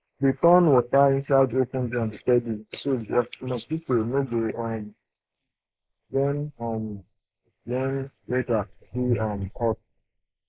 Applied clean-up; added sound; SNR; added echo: neural mask model Resemble Enhance denoiser.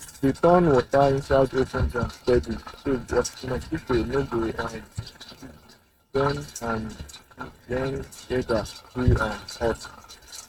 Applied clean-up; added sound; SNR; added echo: neural mask model RNNoise.